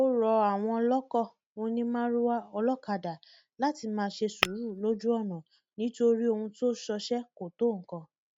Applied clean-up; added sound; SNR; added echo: neural mask model RNNoise.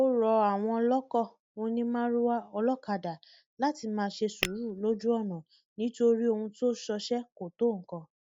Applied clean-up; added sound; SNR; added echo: neural mask model DeepFilterNet 3.